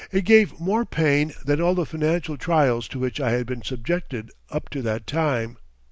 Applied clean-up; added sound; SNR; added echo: none; none; none; none.